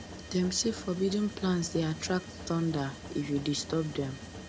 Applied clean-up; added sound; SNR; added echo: none; Mechanisms; 12 dB; none.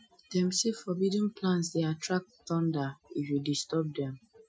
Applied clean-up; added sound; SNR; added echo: classical method Wiener filter.